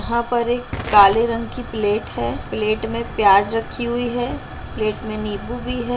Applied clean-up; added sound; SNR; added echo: none; Tick / Hiss / Explosion / Fire; 14 dB; reverberation time 0.4 s.